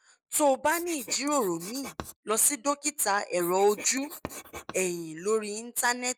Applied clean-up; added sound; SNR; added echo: neural mask model Resemble Enhance denoiser.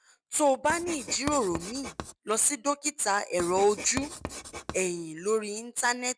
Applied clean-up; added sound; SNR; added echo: none; Writing; 12 dB; none.